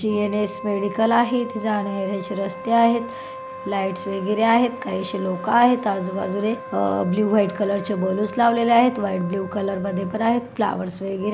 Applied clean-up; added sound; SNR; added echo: none; Wind instrument, woodwind instrument; 14 dB; none.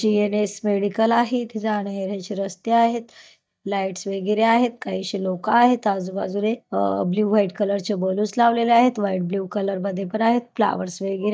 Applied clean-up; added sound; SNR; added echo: neural mask model DeepFilterNet 3.